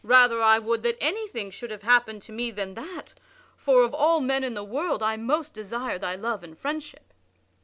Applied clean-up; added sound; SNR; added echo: none; none; none; none.